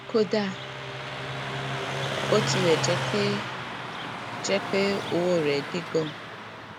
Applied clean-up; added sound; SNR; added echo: none; Car passing by; 3 dB; none.